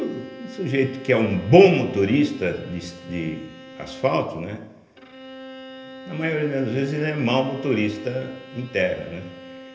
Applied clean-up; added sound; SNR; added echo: none; Bowed string instrument; 17 dB; reverberation time 0.8 s.